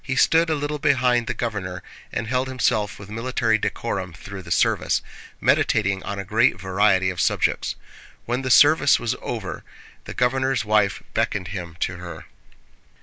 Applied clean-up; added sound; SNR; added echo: none; none; none; none.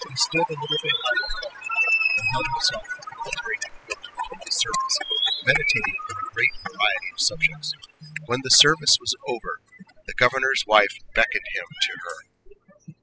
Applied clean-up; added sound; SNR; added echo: classical method spectral subtraction.